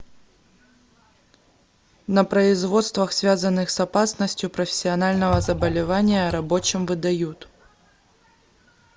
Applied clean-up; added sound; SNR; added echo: none; Liquid; 9 dB; none.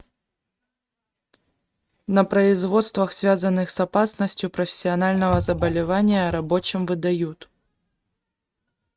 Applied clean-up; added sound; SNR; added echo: neural mask model RNNoise.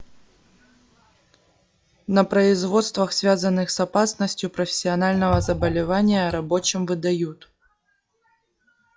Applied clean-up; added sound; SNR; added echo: classical method log-MMSE.